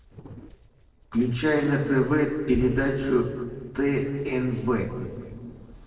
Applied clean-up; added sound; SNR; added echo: neural separator model SepFormer DNS4.